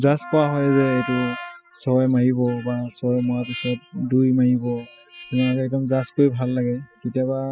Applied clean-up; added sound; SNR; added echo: classical method spectral subtraction.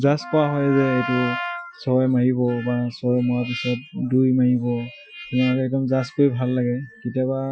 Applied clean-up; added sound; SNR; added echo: classical method Wiener filter.